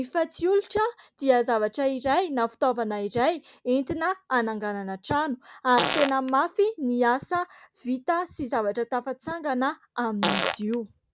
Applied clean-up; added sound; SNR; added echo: none; Fart; 1 dB; none.